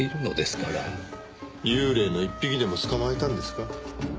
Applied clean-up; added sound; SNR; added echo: none; none; none; none.